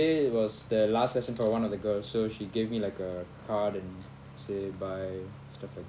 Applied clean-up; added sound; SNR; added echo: none; Engine starting; 18 dB; none.